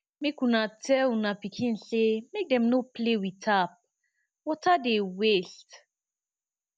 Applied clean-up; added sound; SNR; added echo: none; none; none; none.